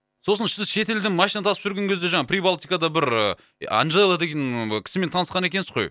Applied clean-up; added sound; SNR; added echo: none; none; none; none.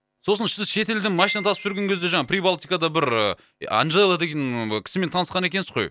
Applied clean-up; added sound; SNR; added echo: none; Piano; 14 dB; none.